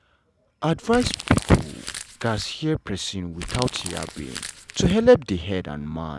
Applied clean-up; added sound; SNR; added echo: none; Crumpling, crinkling; 11 dB; none.